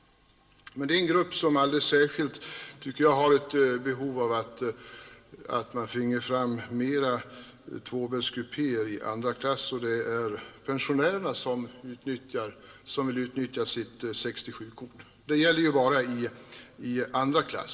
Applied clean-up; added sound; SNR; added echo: none; none; none; reverberation time 2.6 s.